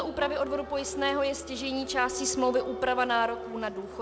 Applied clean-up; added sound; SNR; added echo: none; Applause; 9 dB; none.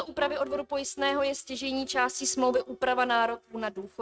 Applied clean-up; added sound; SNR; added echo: neural mask model RNNoise.